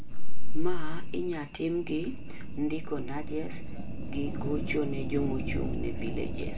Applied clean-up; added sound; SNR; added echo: none; Fire; 15 dB; reverberation time 0.2 s.